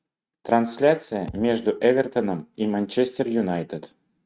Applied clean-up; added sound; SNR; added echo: neural mask model RNNoise.